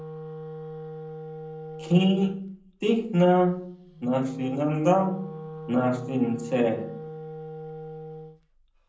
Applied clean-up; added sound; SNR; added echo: none; Wind instrument, woodwind instrument; 13 dB; reverberation time 0.6 s.